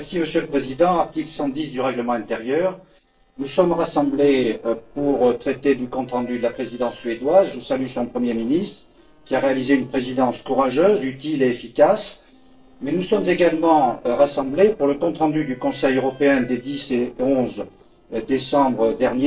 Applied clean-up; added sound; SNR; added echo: neural separator model SepFormer DNS4.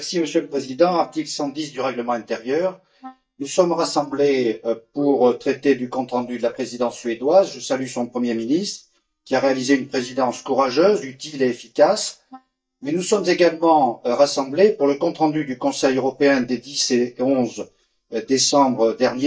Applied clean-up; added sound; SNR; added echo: neural mask model DeepFilterNet 3.